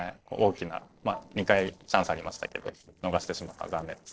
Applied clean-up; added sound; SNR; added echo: neural separator model SepFormer DNS4.